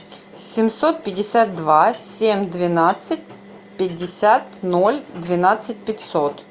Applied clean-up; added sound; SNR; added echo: none; none; none; none.